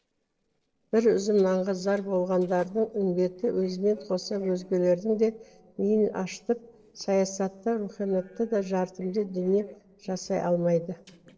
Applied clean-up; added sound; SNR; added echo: neural separator model SepFormer DNS4.